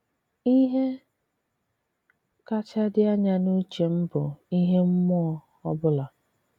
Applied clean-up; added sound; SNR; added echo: none; none; none; none.